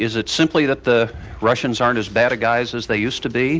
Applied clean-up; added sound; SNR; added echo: none; none; none; none.